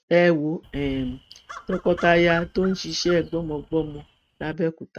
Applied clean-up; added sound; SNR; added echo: neural mask model RNNoise.